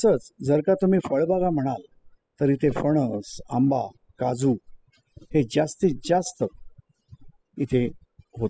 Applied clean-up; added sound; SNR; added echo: classical method spectral subtraction.